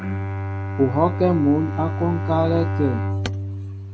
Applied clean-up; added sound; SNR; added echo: none; Bowed string instrument; 2 dB; none.